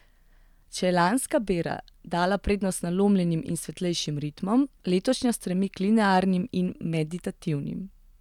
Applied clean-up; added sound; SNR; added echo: none; none; none; none.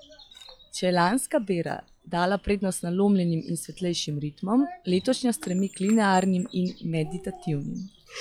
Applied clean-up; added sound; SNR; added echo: classical method log-MMSE.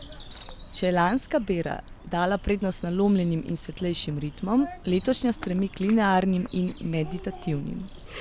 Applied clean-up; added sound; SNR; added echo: none; Bird vocalization, bird call, bird song; 15 dB; none.